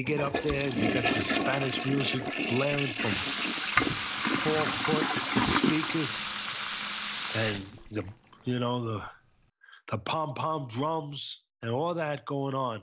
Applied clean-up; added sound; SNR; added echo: none; Toilet flush / Water tap, faucet; 0 dB; none.